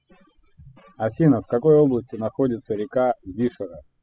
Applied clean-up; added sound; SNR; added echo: classical method spectral subtraction.